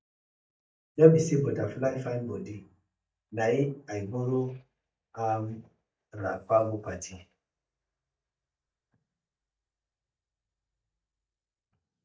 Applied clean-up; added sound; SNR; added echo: neural mask model DeepFilterNet 3.